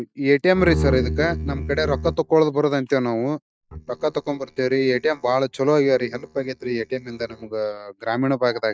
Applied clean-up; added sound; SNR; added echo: neural mask model DeepFilterNet 3.